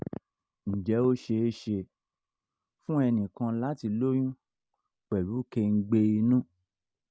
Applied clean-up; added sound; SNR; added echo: none; none; none; none.